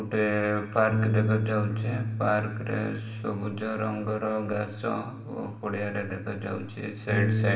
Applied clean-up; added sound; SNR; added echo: none; Bass guitar; 2 dB; reverberation time 0.8 s.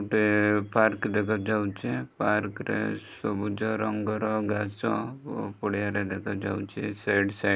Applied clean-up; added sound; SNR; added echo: none; none; none; none.